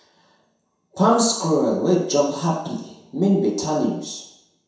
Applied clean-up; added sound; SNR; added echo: none; none; none; reverberation time 0.7 s.